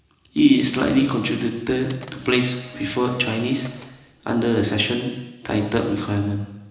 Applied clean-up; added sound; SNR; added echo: none; Camera; 20 dB; reverberation time 1.0 s.